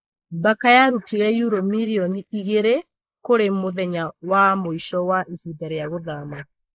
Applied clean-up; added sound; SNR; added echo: neural mask model Resemble Enhance denoiser.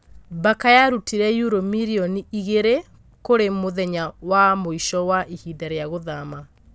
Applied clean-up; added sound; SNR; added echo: none; none; none; none.